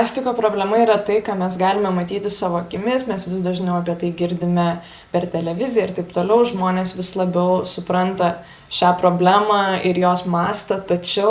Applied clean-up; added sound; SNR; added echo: none; none; none; none.